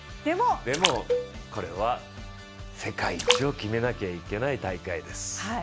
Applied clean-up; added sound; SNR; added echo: none; Cowbell + Splash, splatter; 2 dB; none.